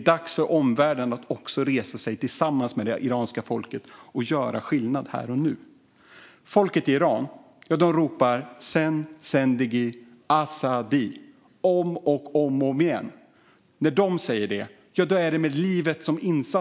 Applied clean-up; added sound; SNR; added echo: none; none; none; none.